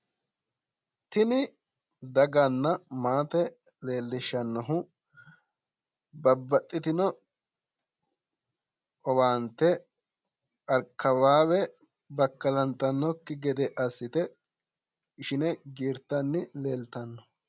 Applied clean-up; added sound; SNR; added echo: none; none; none; none.